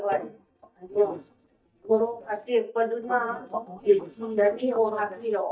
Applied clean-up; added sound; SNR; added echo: neural mask model DeepFilterNet 3.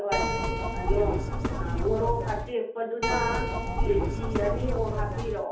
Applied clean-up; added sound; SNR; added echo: none; Keyboard (musical); -3 dB; reverberation time 0.6 s.